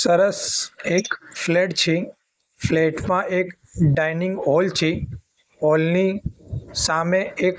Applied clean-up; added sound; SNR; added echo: neural mask model Resemble Enhance denoiser.